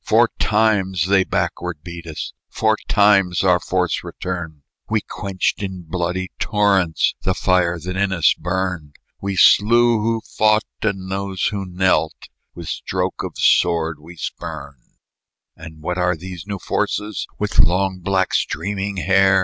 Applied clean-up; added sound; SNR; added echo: none; none; none; none.